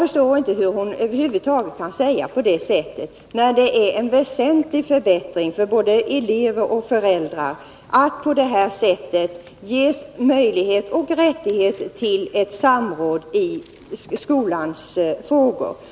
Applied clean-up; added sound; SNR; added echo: none; none; none; none.